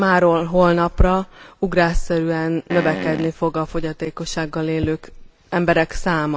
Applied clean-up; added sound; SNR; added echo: none; Fart; 8 dB; none.